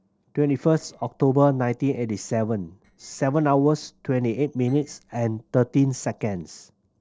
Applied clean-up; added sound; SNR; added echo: neural separator model SepFormer DNS4.